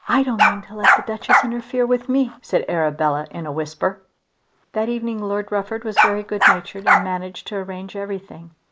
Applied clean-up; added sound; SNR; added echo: neural mask model Resemble Enhance denoiser.